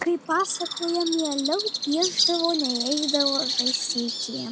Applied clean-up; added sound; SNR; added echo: none; Bird; 1 dB; none.